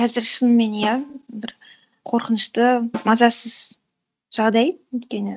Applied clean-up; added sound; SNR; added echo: neural mask model RNNoise.